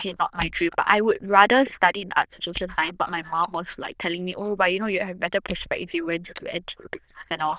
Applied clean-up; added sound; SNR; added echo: neural diffusion model UNIVERSE++.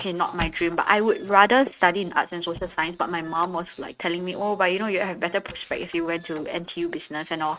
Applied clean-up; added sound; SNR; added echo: neural mask model RNNoise.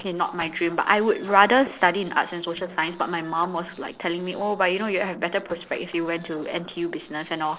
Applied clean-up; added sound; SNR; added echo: neural separator model SepFormer DNS4.